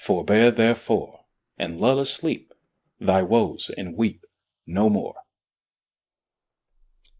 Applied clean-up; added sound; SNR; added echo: neural mask model Resemble Enhance denoiser.